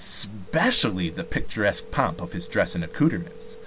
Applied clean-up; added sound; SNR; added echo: none; Telephone; 18 dB; none.